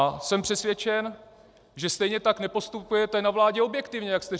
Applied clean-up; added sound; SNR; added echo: none; none; none; none.